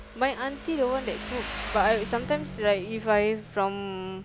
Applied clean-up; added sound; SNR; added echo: none; Motorcycle; 11 dB; none.